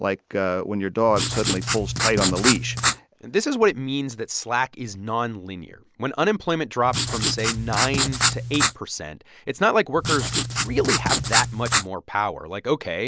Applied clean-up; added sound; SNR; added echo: none; Writing; -1 dB; none.